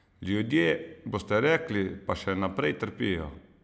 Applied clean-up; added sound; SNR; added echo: none; none; none; none.